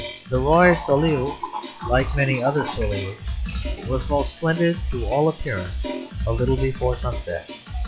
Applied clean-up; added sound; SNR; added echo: classical method log-MMSE.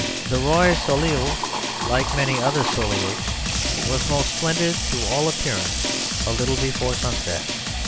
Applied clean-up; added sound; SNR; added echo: none; Sink (filling or washing) / Water tap, faucet + Drum; 0 dB; none.